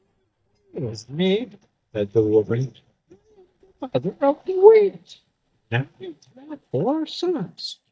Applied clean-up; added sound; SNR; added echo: neural mask model DeepFilterNet 3.